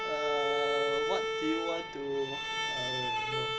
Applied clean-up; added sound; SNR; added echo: none; Bowed string instrument; -4 dB; none.